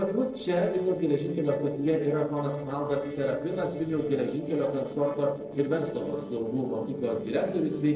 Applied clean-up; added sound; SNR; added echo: neural separator model SepFormer DNS4.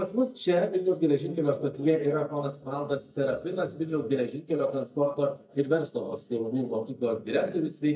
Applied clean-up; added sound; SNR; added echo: neural mask model DeepFilterNet 3.